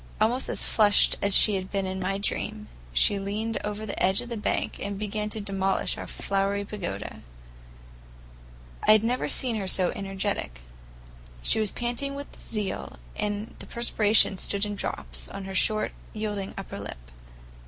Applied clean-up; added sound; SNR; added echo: none; none; none; none.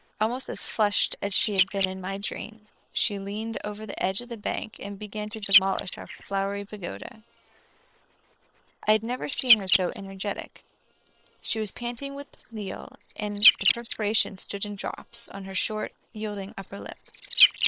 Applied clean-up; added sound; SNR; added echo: neural separator model SepFormer WHAM!.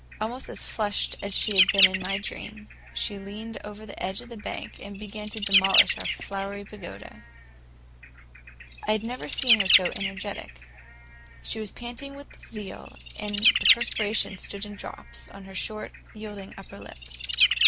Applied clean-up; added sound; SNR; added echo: none; Bird; -4 dB; none.